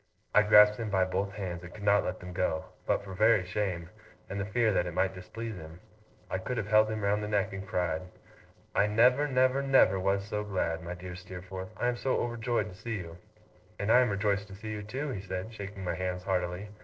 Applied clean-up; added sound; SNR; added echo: neural separator model SepFormer DNS4.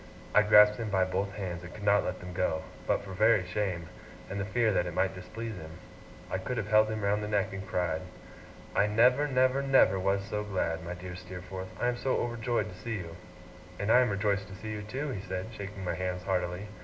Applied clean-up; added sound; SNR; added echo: none; Ocean; 20 dB; reverberation time 1.4 s.